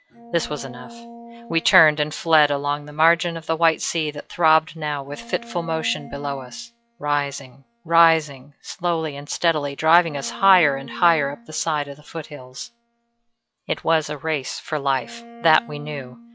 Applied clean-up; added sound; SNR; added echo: classical method log-MMSE.